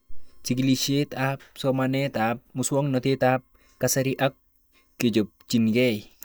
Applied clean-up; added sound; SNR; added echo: neural mask model DeepFilterNet 3.